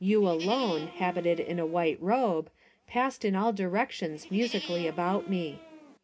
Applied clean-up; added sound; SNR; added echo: none; Livestock, farm animals, working animals; 13 dB; reverberation time 0.3 s.